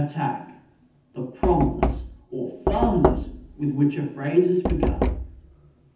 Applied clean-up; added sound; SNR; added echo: none; Knock; 2 dB; reverberation time 0.8 s.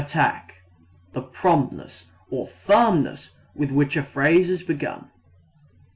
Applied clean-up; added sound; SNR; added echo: none; none; none; none.